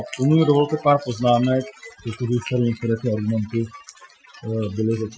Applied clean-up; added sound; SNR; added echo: classical method Wiener filter.